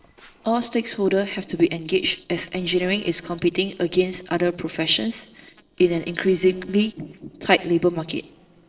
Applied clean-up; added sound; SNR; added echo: neural separator model SepFormer DNS4.